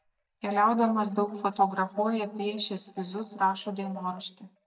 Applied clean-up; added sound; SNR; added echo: neural mask model DeepFilterNet 3.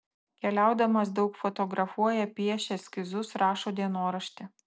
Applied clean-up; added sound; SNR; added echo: none; none; none; none.